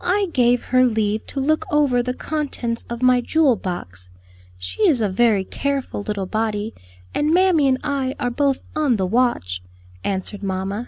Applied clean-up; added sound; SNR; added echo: none; none; none; none.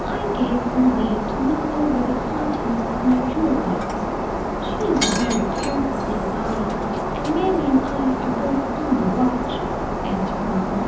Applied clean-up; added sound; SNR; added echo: none; Shatter; 1 dB; reverberation time 0.9 s.